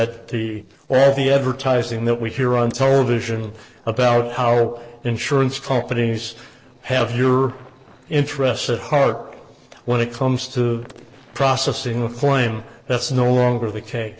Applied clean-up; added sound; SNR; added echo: neural separator model SepFormer DNS4.